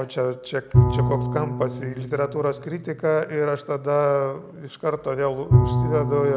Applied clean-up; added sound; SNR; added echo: none; Bowed string instrument; 0 dB; none.